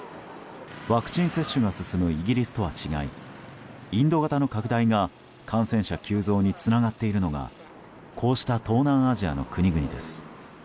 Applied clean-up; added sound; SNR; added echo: none; none; none; none.